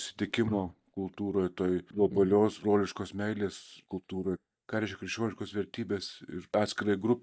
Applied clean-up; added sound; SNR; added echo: neural mask model DeepFilterNet 3.